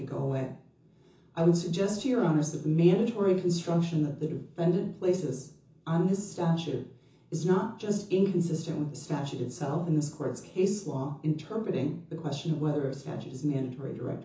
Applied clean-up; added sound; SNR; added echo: none; none; none; reverberation time 0.6 s.